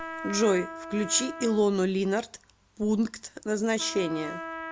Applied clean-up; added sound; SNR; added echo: none; Trumpet; 12 dB; none.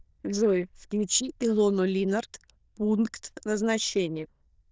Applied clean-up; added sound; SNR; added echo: neural diffusion model UNIVERSE++.